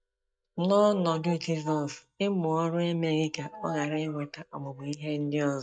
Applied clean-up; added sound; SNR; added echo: neural mask model DeepFilterNet 3.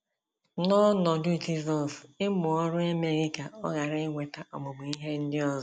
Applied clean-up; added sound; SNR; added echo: none; none; none; none.